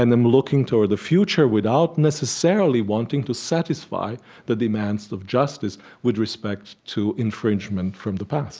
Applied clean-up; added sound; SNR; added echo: none; none; none; none.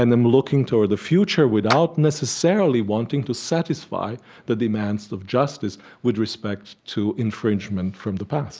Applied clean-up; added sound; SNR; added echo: neural mask model Resemble Enhance denoiser.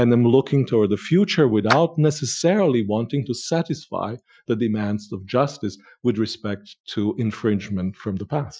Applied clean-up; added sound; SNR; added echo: classical method Wiener filter.